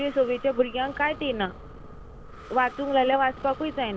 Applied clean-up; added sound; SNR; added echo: none; Breathing; 16 dB; none.